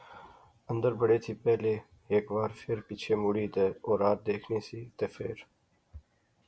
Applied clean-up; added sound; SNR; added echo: none; none; none; none.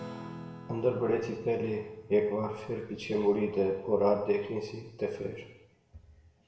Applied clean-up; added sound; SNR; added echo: none; Acoustic guitar / Strum; 19 dB; reverberation time 0.8 s.